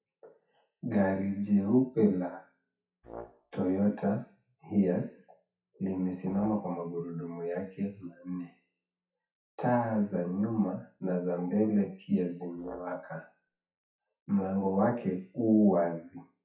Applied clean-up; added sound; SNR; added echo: classical method WPE with log-MMSE.